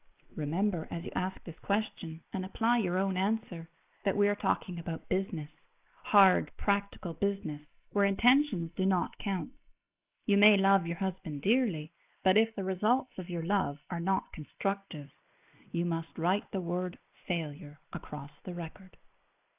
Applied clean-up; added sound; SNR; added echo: neural mask model Resemble Enhance denoiser.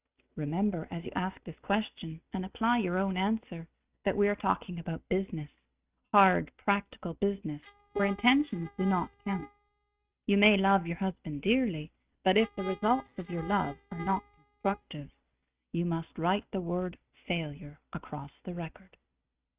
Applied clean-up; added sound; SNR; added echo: neural mask model RNNoise.